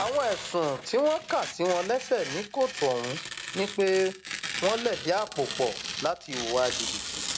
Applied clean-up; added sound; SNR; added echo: none; Tearing; 8 dB; none.